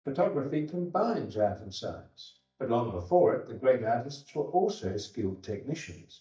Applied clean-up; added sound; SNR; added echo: neural mask model DeepFilterNet 3.